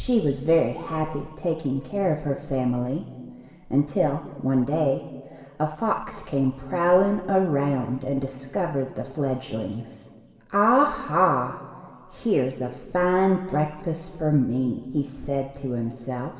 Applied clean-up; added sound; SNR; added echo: none; none; none; reverberation time 2.2 s.